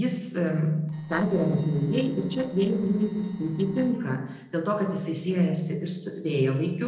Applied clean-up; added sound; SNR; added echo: neural separator model SepFormer DNS4.